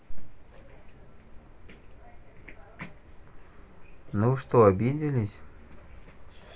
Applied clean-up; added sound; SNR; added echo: none; none; none; none.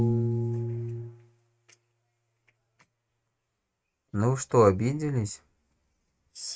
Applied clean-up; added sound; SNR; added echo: neural mask model RNNoise.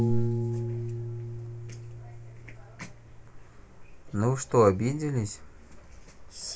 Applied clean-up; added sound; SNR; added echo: none; Piano; 4 dB; none.